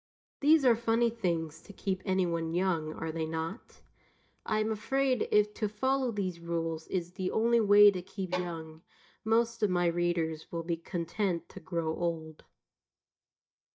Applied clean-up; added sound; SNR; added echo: neural mask model DeepFilterNet 3.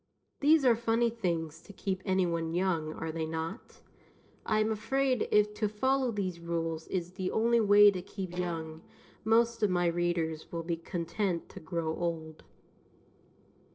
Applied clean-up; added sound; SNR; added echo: neural separator model SepFormer DNS4.